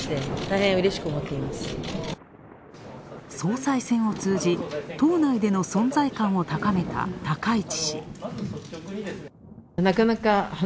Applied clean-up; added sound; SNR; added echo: none; Thunder; 15 dB; none.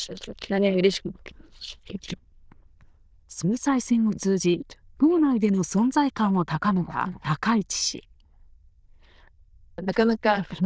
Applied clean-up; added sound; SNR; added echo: neural diffusion model UNIVERSE++.